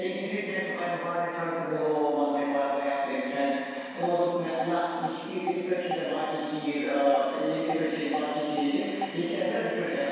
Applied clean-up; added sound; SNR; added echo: none; Telephone; 10 dB; reverberation time 2.0 s.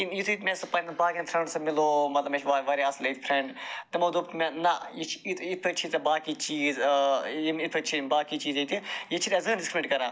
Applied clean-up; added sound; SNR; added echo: none; none; none; none.